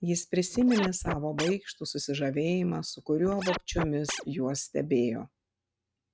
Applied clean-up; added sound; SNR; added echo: neural mask model RNNoise.